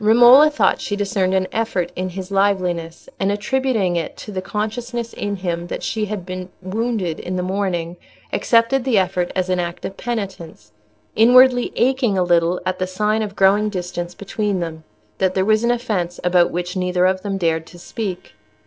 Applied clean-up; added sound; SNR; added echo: neural separator model SepFormer DNS4.